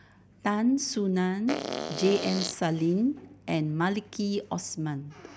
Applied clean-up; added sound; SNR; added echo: none; Fart; 5 dB; none.